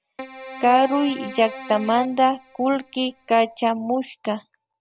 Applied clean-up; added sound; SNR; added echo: none; Keyboard (musical); 14 dB; none.